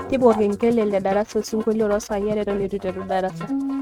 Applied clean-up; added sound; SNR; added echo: neural mask model RNNoise.